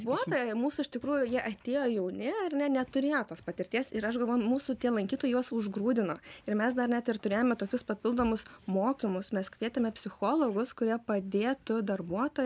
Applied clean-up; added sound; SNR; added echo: none; none; none; none.